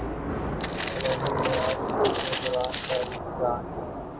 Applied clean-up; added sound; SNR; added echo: none; Walk, footsteps + Thunder / Rain; -2 dB; none.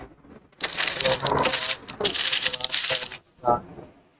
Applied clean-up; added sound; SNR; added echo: neural mask model RNNoise.